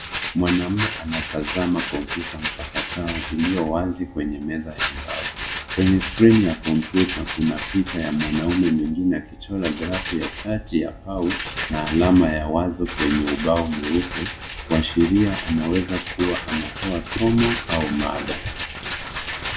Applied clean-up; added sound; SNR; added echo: none; Rattle; 7 dB; reverberation time 0.5 s.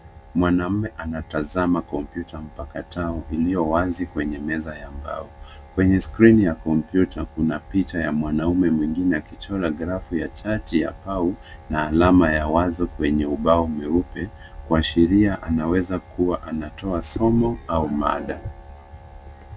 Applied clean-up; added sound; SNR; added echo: none; none; none; none.